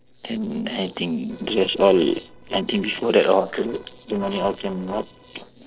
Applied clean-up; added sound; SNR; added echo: neural separator model SepFormer DNS4.